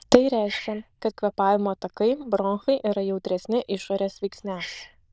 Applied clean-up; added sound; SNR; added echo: neural diffusion model UNIVERSE++.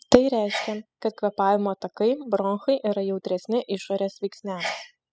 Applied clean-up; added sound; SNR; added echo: classical method spectral subtraction.